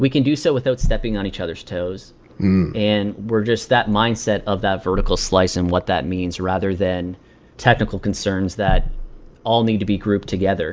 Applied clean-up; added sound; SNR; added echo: none; none; none; none.